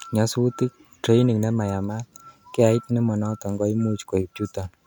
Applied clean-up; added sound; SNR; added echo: none; none; none; none.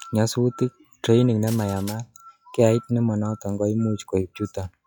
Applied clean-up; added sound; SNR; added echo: classical method log-MMSE.